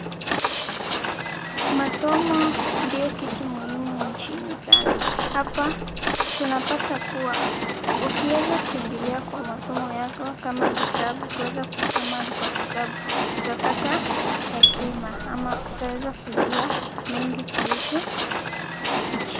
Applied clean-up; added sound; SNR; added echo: none; Walk, footsteps + Marimba, xylophone; -4 dB; none.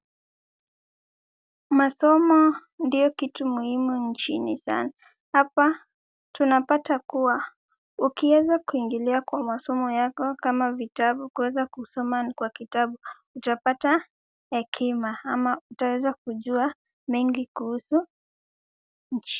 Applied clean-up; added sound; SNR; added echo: none; none; none; none.